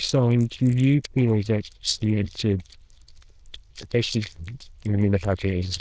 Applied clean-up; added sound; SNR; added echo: neural diffusion model UNIVERSE++.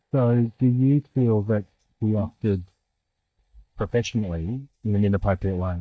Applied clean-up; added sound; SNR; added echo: neural mask model DeepFilterNet 3.